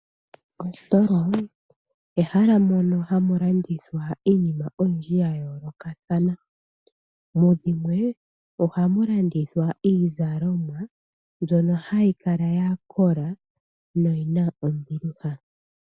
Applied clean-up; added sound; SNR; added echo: none; none; none; none.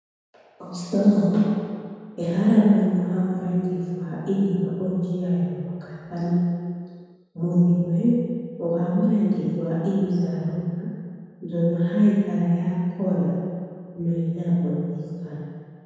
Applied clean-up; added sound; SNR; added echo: none; none; none; reverberation time 1.9 s.